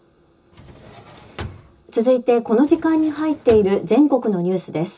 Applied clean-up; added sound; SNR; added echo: none; Drawer open or close; 19 dB; reverberation time 0.2 s.